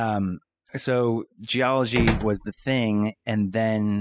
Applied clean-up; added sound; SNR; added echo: classical method spectral subtraction.